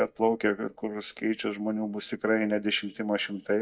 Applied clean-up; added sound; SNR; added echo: neural mask model DeepFilterNet 3.